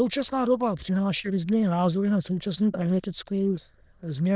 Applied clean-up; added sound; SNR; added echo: neural diffusion model UNIVERSE++.